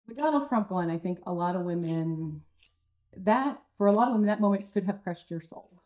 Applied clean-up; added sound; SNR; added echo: neural mask model DeepFilterNet 3.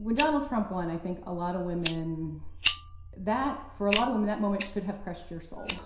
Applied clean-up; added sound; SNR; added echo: none; Fire; 1 dB; reverberation time 0.7 s.